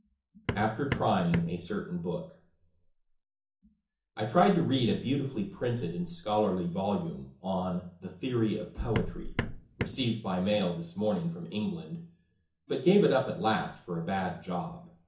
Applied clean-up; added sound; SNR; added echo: none; Hammer; 6 dB; reverberation time 0.7 s.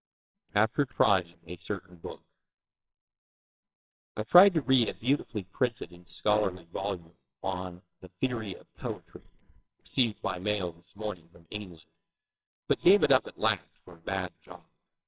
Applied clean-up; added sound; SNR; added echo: neural separator model SepFormer WHAMR!.